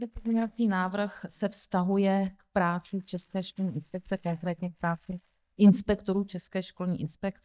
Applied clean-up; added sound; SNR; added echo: neural mask model DeepFilterNet 3.